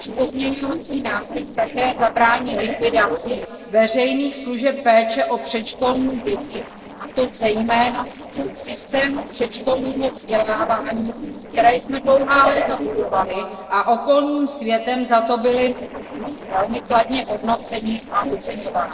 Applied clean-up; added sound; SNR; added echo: neural separator model SepFormer DNS4.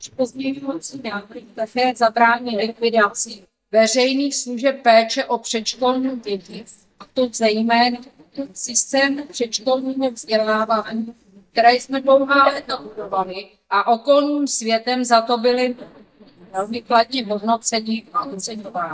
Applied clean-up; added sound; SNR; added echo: neural mask model DeepFilterNet 3.